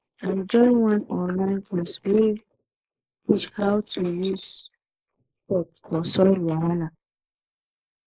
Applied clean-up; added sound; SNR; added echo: neural mask model Resemble Enhance denoiser.